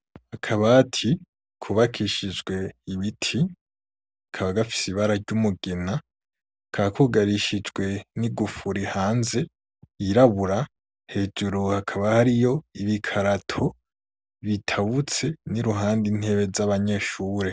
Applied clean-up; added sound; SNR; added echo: none; none; none; none.